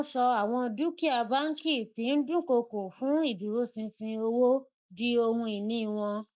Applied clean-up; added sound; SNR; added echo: neural mask model DeepFilterNet 3.